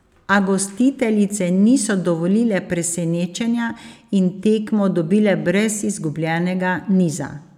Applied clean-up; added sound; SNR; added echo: none; none; none; none.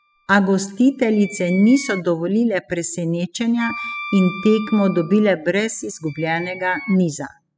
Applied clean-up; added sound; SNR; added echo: classical method spectral subtraction.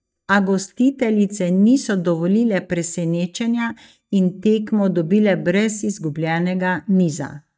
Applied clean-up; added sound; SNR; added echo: neural mask model DeepFilterNet 3.